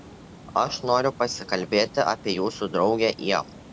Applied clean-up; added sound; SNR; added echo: none; Water; 19 dB; none.